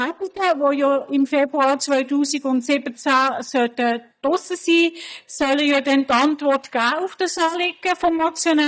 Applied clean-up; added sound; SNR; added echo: neural mask model DeepFilterNet 3.